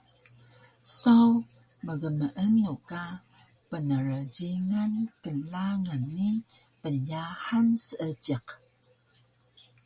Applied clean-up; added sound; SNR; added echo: none; none; none; none.